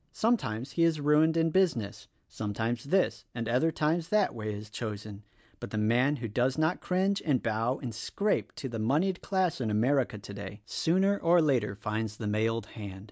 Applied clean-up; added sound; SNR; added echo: none; none; none; none.